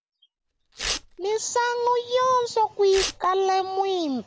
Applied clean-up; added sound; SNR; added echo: none; Tearing; 11 dB; none.